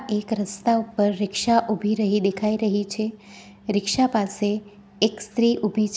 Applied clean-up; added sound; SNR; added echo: none; none; none; none.